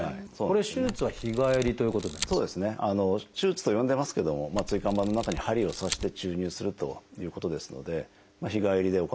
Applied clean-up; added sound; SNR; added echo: none; Camera; 11 dB; none.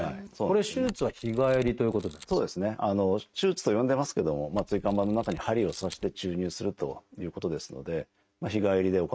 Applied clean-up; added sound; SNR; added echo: neural mask model RNNoise.